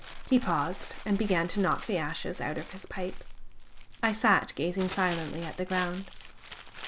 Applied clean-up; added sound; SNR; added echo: none; Crumpling, crinkling; 15 dB; none.